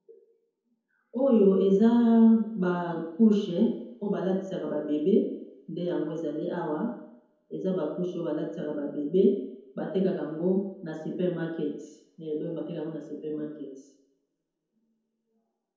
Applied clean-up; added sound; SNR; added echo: none; none; none; reverberation time 0.9 s.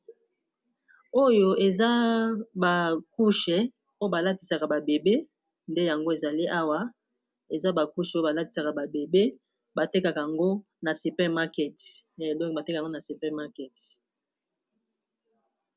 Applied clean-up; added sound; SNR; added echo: none; none; none; none.